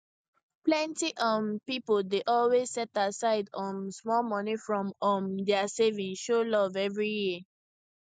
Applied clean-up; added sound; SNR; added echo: none; none; none; none.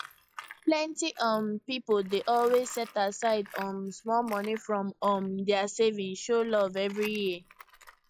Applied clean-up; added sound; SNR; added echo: classical method log-MMSE.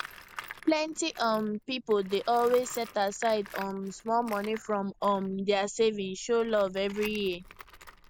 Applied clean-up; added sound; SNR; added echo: none; Tools; 18 dB; none.